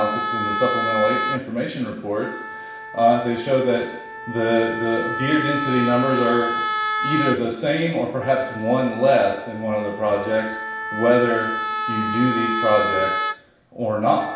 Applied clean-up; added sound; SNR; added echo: none; Wind instrument, woodwind instrument; 5 dB; reverberation time 0.7 s.